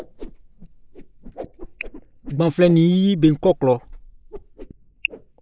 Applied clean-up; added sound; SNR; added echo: neural mask model Resemble Enhance denoiser.